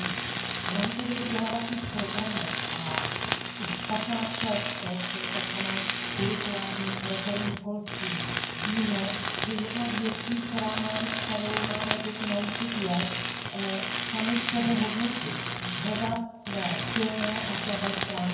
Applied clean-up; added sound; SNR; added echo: none; Tools; 0 dB; reverberation time 0.9 s.